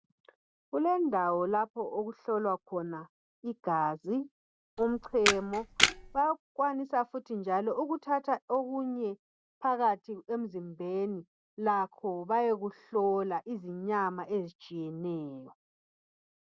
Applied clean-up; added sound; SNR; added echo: none; Camera; -2 dB; none.